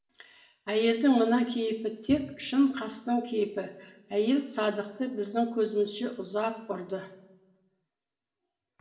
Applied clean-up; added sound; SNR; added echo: none; none; none; reverberation time 0.8 s.